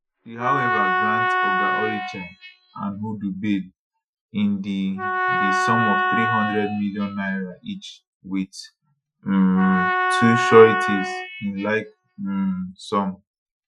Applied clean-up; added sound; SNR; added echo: classical method Wiener filter.